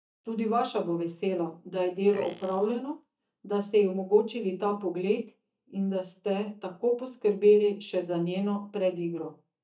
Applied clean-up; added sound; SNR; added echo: neural mask model DeepFilterNet 3.